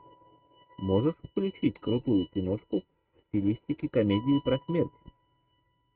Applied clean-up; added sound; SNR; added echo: neural mask model RNNoise.